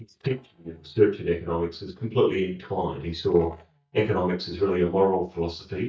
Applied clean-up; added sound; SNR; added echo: neural mask model DeepFilterNet 3.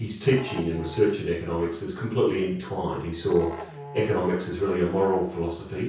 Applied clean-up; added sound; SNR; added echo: none; Musical instrument; 18 dB; reverberation time 0.6 s.